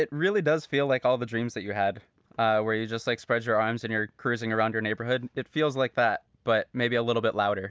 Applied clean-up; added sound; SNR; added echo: none; none; none; none.